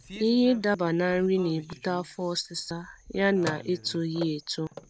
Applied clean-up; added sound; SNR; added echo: none; Telephone; 17 dB; none.